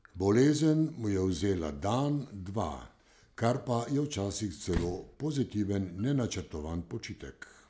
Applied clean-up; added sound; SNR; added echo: none; Slam; 7 dB; none.